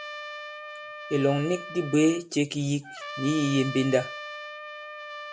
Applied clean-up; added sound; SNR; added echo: none; Trumpet; 11 dB; none.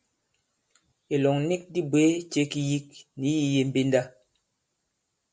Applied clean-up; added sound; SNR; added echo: none; none; none; none.